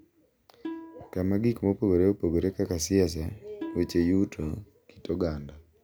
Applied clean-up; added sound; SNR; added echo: none; Plucked string instrument; 15 dB; none.